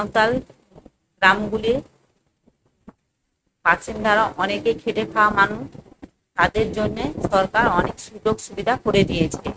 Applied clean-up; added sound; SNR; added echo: neural mask model RNNoise.